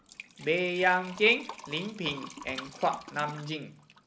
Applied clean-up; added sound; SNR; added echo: none; Liquid; 15 dB; none.